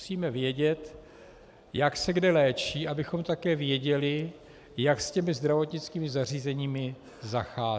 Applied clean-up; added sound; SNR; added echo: none; none; none; none.